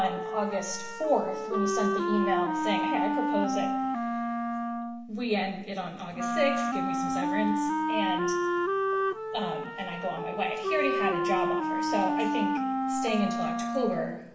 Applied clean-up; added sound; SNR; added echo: none; Wind instrument, woodwind instrument; -2 dB; reverberation time 1.1 s.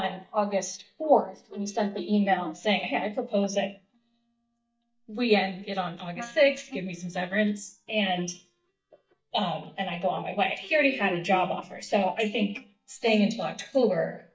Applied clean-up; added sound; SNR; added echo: neural mask model DeepFilterNet 3.